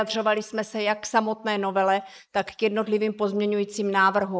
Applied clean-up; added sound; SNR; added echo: neural mask model Resemble Enhance denoiser.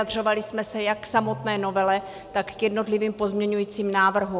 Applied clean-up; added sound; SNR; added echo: none; Piano; 19 dB; none.